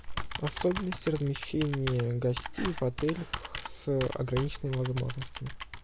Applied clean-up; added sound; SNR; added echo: none; Computer keyboard; 8 dB; none.